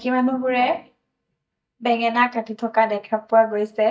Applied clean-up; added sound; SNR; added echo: neural mask model DeepFilterNet 3.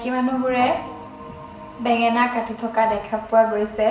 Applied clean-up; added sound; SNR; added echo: none; Organ; 19 dB; reverberation time 0.8 s.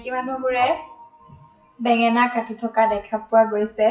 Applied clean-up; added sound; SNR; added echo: classical method WPE with log-MMSE.